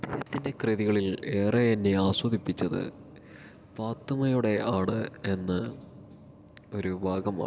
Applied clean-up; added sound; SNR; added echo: none; none; none; none.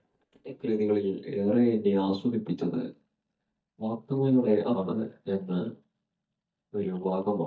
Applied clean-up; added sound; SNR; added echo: neural mask model DeepFilterNet 3.